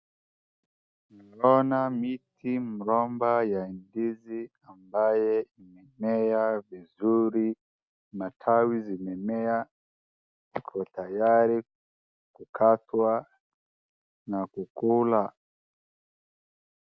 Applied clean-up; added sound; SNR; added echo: none; none; none; none.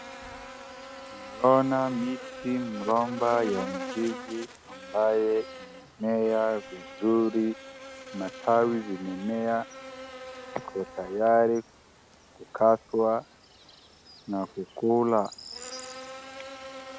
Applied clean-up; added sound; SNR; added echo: none; Buzz; 14 dB; none.